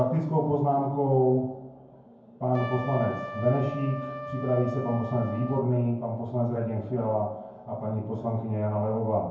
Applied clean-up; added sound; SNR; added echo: none; Trumpet; 11 dB; reverberation time 0.9 s.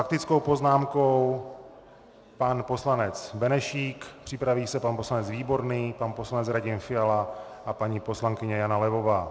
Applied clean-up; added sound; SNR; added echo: none; none; none; none.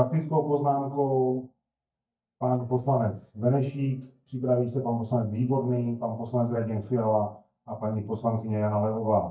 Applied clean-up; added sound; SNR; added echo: neural mask model DeepFilterNet 3.